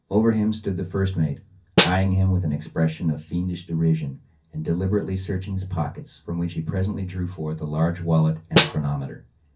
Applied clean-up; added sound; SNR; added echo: none; Snare drum; -2 dB; reverberation time 0.3 s.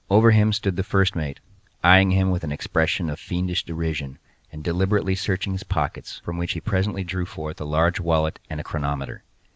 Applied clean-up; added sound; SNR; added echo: none; none; none; none.